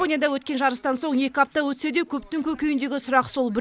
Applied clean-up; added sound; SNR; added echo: none; none; none; none.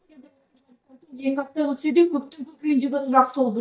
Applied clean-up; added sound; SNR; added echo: neural mask model DeepFilterNet 3.